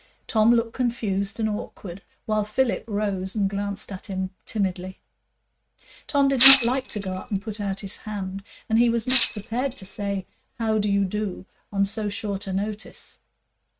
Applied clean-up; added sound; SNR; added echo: neural mask model RNNoise.